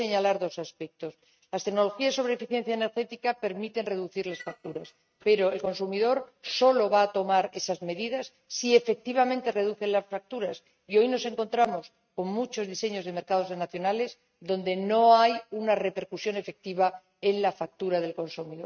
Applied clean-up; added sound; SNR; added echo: neural mask model RNNoise.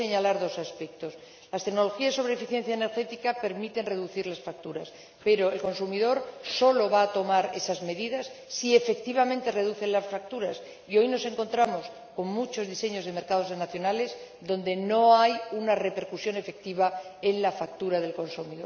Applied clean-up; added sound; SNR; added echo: none; none; none; none.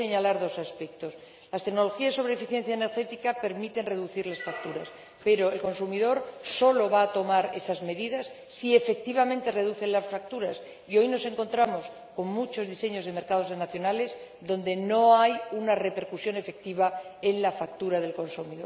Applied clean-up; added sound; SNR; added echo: none; Squeak; 17 dB; none.